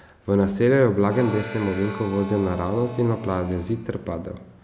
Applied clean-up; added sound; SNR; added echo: none; Harmonica; 15 dB; none.